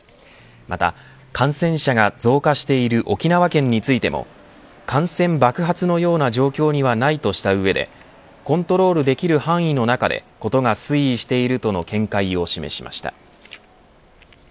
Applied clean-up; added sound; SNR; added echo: none; none; none; none.